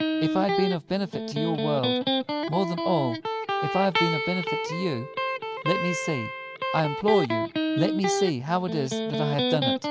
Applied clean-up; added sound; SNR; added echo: none; Electric guitar; 0 dB; none.